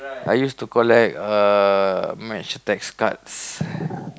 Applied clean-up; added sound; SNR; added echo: none; none; none; none.